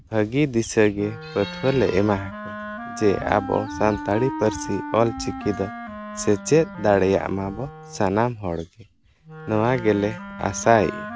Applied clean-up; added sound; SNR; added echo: none; Wind instrument, woodwind instrument; 12 dB; none.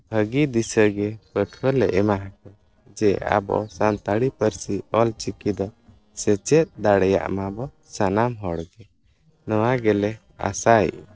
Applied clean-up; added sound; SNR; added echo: neural separator model SepFormer DNS4.